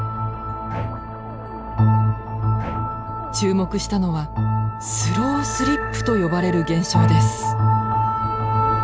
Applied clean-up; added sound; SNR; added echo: none; Bowed string instrument; 19 dB; none.